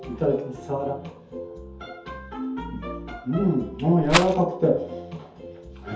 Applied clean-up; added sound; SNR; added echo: none; Rattle; 1 dB; reverberation time 0.5 s.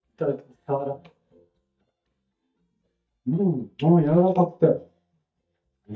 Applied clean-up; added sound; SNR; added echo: neural mask model DeepFilterNet 3.